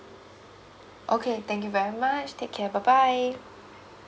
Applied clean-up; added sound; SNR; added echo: none; none; none; none.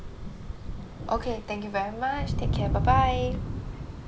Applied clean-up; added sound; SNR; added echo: none; Thunder; 0 dB; none.